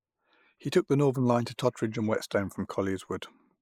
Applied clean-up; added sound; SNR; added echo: neural mask model Resemble Enhance denoiser.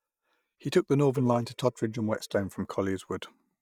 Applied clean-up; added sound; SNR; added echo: neural mask model DeepFilterNet 3.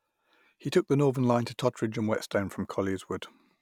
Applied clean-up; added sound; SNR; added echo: none; none; none; none.